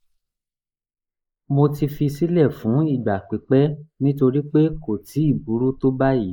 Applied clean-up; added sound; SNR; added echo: neural mask model Resemble Enhance denoiser.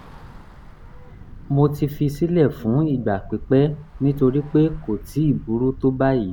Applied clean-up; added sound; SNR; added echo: none; Traffic noise, roadway noise / Bus; 17 dB; none.